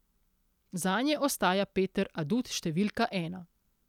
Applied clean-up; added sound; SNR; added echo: none; none; none; none.